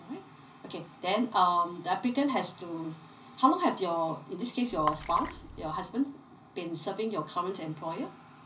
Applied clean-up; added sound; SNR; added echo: none; Water / Splash, splatter; 11 dB; reverberation time 0.5 s.